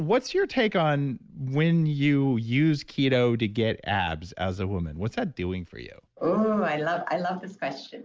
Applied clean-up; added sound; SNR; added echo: none; none; none; none.